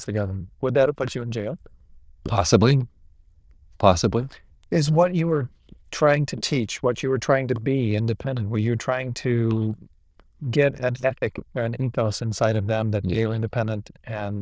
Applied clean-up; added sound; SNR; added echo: neural diffusion model UNIVERSE++.